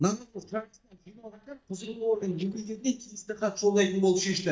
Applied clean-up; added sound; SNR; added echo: neural mask model DeepFilterNet 3.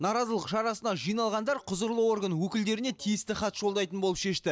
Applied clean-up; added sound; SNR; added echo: none; none; none; none.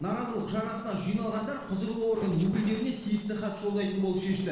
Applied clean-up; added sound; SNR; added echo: neural separator model SepFormer DNS4.